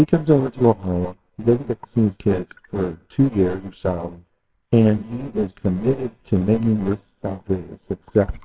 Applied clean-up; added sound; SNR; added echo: neural separator model SepFormer WHAMR!.